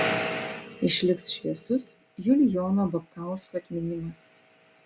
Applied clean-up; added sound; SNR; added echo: none; none; none; none.